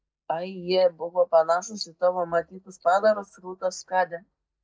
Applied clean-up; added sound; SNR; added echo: neural mask model DeepFilterNet 3.